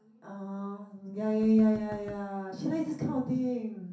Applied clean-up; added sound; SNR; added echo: none; Knock; 20 dB; reverberation time 0.6 s.